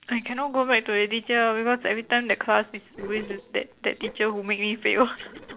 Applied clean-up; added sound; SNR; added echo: neural separator model SepFormer DNS4.